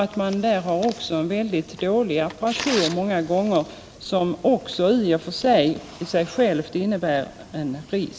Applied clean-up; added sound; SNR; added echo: none; none; none; none.